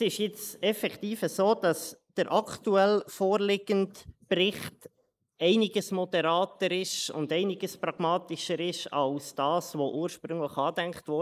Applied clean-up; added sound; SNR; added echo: neural mask model Resemble Enhance denoiser.